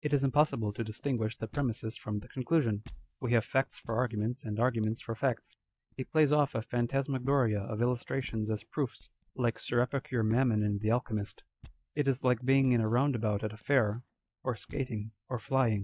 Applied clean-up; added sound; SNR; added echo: neural mask model DeepFilterNet 3.